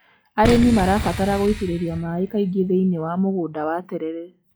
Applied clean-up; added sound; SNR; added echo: classical method log-MMSE.